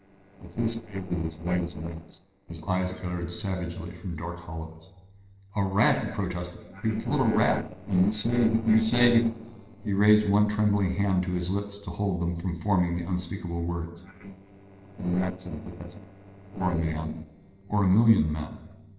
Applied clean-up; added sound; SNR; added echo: neural separator model SepFormer DNS4.